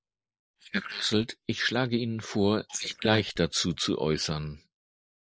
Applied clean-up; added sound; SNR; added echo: neural mask model Resemble Enhance denoiser.